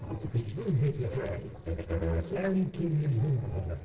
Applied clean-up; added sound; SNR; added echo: neural separator model SepFormer DNS4.